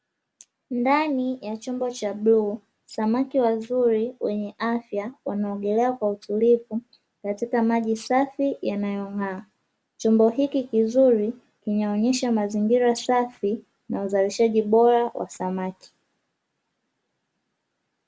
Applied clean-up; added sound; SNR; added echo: none; none; none; none.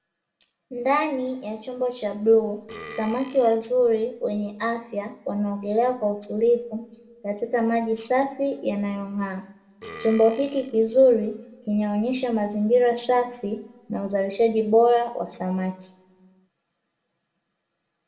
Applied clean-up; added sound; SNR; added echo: none; Burping, eructation; 18 dB; reverberation time 0.8 s.